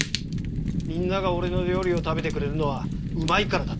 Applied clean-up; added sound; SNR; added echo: none; Fire; 0 dB; none.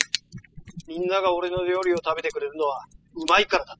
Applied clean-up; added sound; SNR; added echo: classical method spectral subtraction.